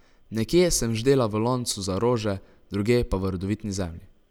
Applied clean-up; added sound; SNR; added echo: none; none; none; none.